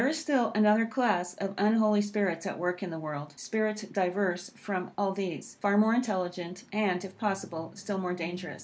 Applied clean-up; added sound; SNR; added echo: none; none; none; none.